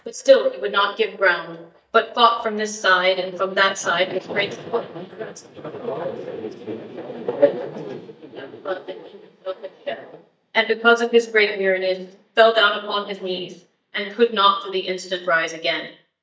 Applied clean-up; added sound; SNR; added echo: neural mask model DeepFilterNet 3.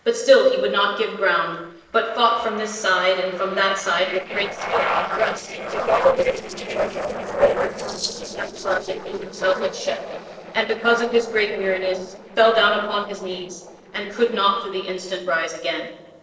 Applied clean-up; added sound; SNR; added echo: neural separator model SepFormer DNS4.